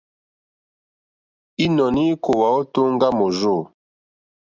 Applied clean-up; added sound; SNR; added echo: none; none; none; none.